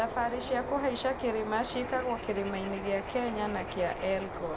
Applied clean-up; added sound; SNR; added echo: none; Bird; 7 dB; none.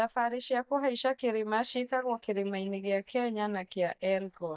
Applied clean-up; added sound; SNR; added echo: neural mask model DeepFilterNet 3.